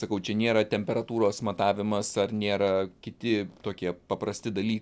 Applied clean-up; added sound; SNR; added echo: none; none; none; none.